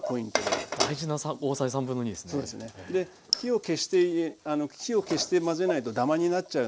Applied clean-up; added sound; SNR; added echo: none; none; none; none.